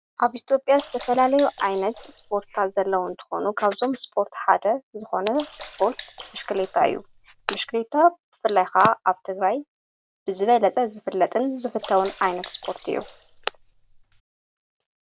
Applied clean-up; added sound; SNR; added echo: none; Sink (filling or washing) / Water / Splash, splatter; 19 dB; none.